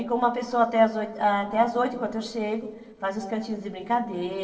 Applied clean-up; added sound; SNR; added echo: neural separator model SepFormer DNS4.